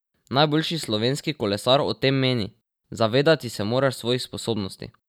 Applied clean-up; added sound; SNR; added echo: none; none; none; none.